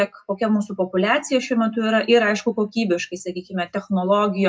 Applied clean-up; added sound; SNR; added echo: none; none; none; reverberation time 0.2 s.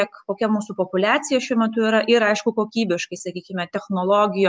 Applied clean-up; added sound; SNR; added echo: none; none; none; none.